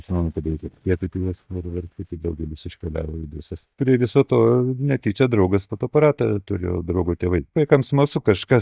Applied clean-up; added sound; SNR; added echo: neural mask model DeepFilterNet 3.